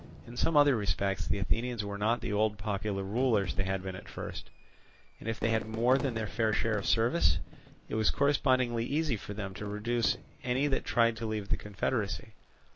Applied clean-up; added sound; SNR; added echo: none; Fireworks; 19 dB; none.